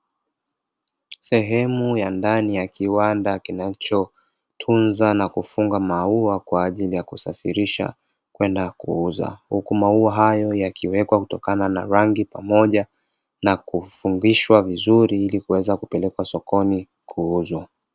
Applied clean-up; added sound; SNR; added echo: none; none; none; none.